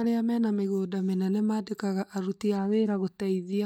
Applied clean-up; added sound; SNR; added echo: neural mask model DeepFilterNet 3.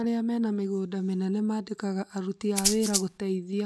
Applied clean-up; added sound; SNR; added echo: none; Rattle (instrument); -2 dB; none.